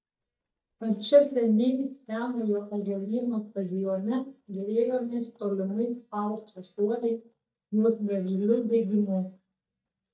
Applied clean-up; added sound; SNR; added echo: neural mask model DeepFilterNet 3.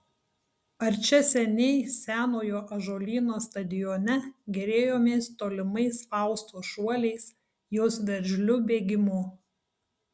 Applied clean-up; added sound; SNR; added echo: none; none; none; none.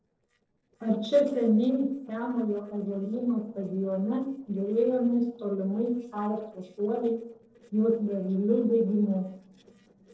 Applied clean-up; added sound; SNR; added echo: neural separator model SepFormer DNS4.